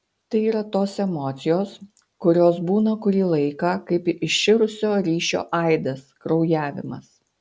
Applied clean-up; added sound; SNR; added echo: none; none; none; none.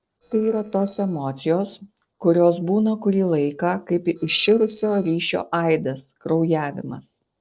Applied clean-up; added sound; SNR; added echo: neural separator model SepFormer DNS4.